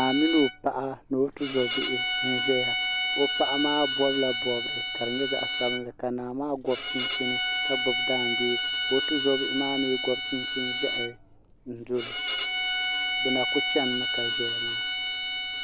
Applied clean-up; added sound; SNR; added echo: none; Bowed string instrument; 0 dB; none.